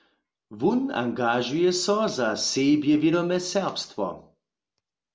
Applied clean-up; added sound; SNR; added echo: none; none; none; none.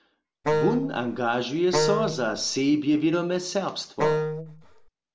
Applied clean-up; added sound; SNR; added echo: none; Wind instrument, woodwind instrument; 1 dB; none.